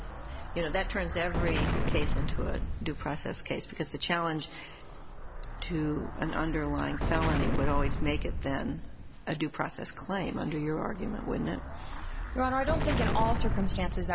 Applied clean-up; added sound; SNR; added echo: none; Explosion; -1 dB; none.